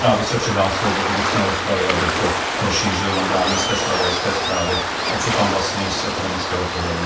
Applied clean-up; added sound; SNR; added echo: none; Waves, surf; -1 dB; reverberation time 0.3 s.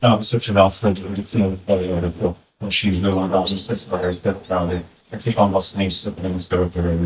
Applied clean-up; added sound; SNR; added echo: neural mask model DeepFilterNet 3.